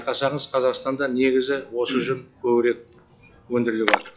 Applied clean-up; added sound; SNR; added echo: classical method log-MMSE.